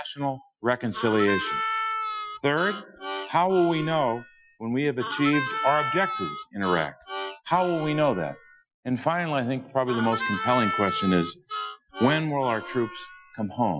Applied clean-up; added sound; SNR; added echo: classical method Wiener filter.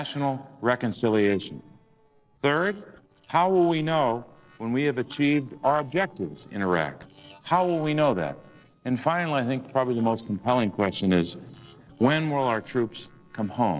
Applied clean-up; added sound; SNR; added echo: neural separator model SepFormer DNS4.